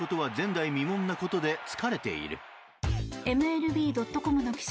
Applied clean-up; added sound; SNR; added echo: none; none; none; none.